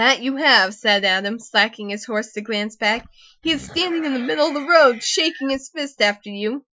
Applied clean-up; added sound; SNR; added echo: classical method Wiener filter.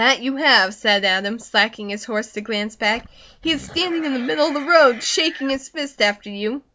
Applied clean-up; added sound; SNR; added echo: none; Livestock, farm animals, working animals; 17 dB; none.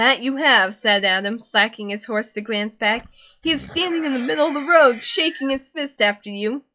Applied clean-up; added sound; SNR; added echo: classical method log-MMSE.